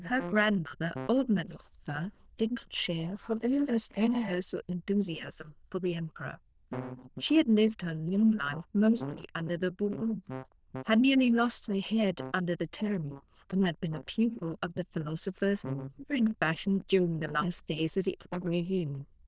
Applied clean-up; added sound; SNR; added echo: neural diffusion model UNIVERSE++.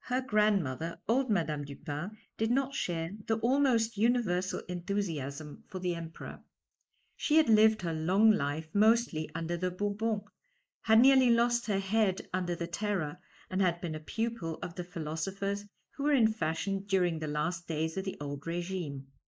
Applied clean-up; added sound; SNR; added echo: neural mask model Resemble Enhance denoiser.